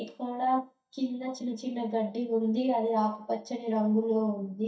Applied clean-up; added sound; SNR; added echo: neural mask model DeepFilterNet 3.